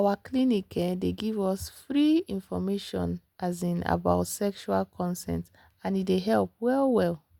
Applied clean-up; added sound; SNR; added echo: none; none; none; none.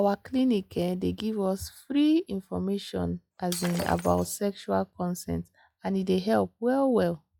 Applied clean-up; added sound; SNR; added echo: classical method log-MMSE.